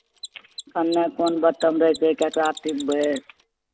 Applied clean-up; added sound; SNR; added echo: none; Mechanisms; 19 dB; none.